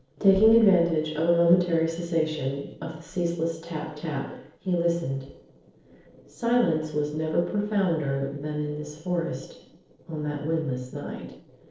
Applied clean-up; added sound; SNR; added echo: neural separator model SepFormer DNS4.